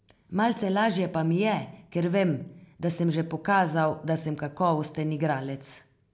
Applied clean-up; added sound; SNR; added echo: none; none; none; none.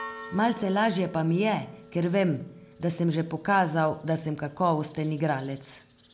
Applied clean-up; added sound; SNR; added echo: none; Church bell; 20 dB; none.